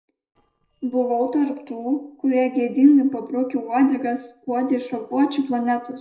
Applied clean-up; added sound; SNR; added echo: neural separator model SepFormer DNS4.